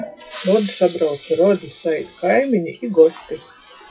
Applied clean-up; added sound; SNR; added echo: classical method WPE with log-MMSE.